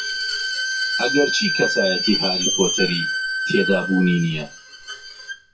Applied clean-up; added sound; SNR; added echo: classical method WPE with log-MMSE.